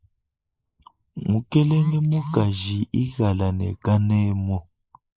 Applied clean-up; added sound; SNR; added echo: neural mask model Resemble Enhance denoiser.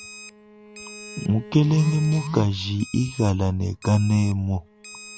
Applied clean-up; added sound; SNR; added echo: none; Alarm + Bowed string instrument; 18 dB; none.